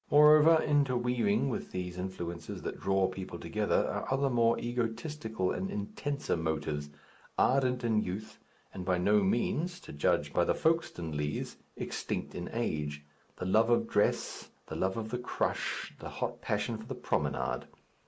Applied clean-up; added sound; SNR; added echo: none; none; none; none.